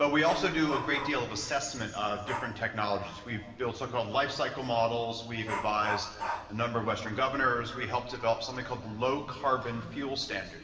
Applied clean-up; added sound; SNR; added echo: none; Dog; 12 dB; reverberation time 2.3 s.